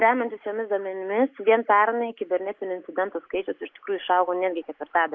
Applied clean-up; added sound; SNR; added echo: neural mask model Resemble Enhance denoiser.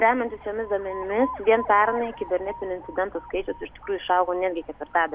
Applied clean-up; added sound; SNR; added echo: none; Alarm; 15 dB; none.